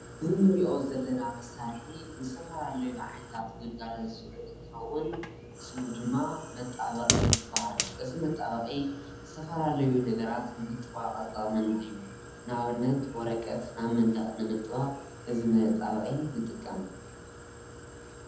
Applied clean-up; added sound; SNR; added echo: none; Fire; 7 dB; reverberation time 1.0 s.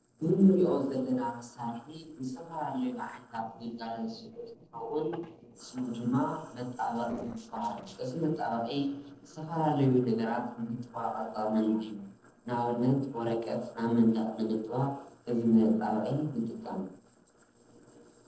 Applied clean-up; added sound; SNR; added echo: neural separator model SepFormer DNS4.